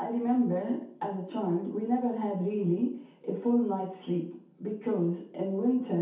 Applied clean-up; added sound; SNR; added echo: none; none; none; reverberation time 0.6 s.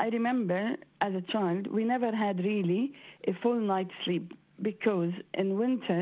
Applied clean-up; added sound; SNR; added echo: none; none; none; none.